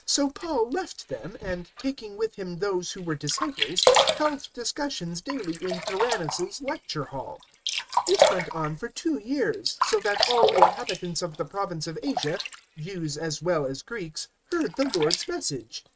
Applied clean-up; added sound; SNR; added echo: neural mask model RNNoise.